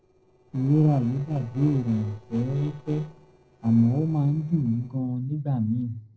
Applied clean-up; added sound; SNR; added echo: neural separator model SepFormer DNS4.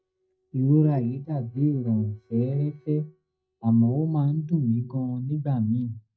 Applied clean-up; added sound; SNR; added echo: neural mask model DeepFilterNet 3.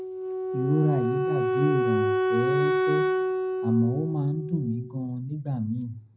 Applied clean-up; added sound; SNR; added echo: none; Wind instrument, woodwind instrument; -1 dB; reverberation time 0.4 s.